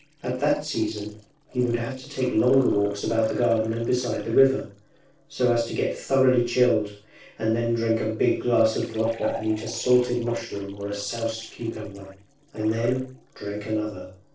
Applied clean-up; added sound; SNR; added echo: neural separator model SepFormer DNS4.